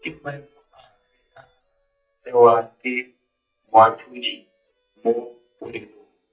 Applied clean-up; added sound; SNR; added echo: neural mask model DeepFilterNet 3.